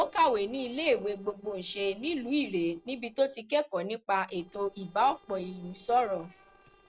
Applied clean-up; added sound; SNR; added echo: neural separator model SepFormer DNS4.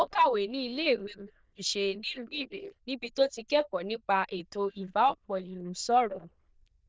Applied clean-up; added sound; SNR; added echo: neural diffusion model UNIVERSE++.